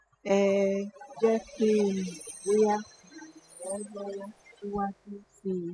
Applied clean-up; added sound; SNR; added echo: classical method spectral subtraction.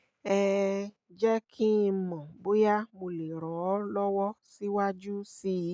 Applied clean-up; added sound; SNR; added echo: none; none; none; none.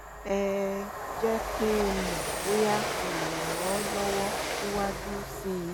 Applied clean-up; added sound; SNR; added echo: none; Train; 1 dB; none.